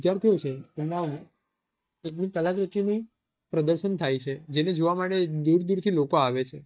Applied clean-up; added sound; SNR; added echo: neural mask model DeepFilterNet 3.